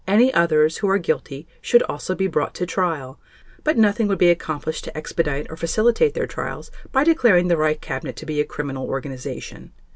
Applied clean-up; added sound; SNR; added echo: none; none; none; none.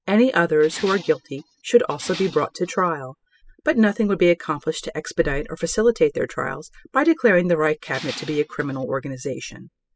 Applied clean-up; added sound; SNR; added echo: classical method spectral subtraction.